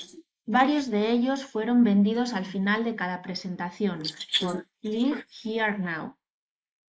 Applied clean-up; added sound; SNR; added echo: neural mask model Resemble Enhance denoiser.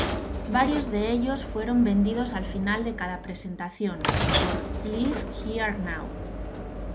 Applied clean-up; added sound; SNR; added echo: none; Sliding door / Train; 3 dB; none.